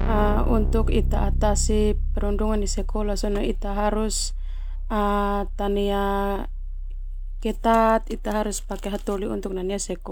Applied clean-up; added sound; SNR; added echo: none; Keyboard (musical); 0 dB; none.